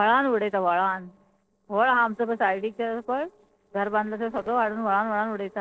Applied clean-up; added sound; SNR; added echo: neural separator model SepFormer DNS4.